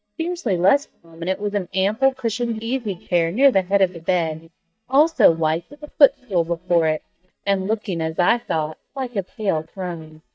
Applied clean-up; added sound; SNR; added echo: neural mask model DeepFilterNet 3.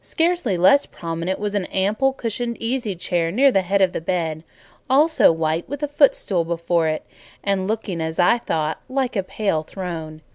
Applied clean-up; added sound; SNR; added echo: none; none; none; none.